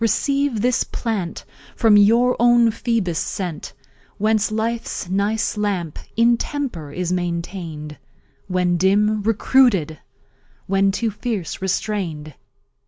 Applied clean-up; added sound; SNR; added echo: none; none; none; none.